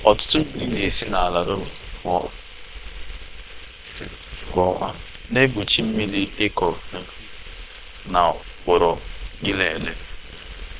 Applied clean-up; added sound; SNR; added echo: neural separator model SepFormer WHAM!.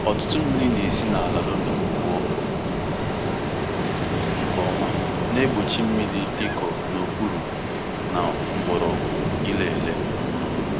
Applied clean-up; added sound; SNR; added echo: none; Ocean; -3 dB; none.